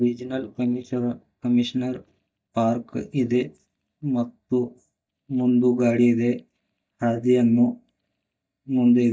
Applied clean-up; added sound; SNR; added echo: neural mask model DeepFilterNet 3.